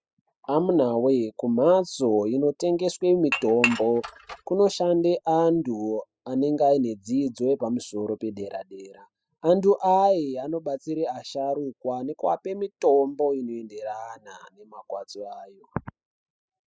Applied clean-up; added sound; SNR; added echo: classical method spectral subtraction.